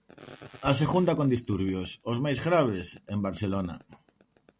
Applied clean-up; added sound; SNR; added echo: none; none; none; none.